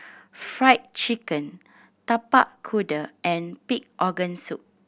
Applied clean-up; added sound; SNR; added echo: none; none; none; none.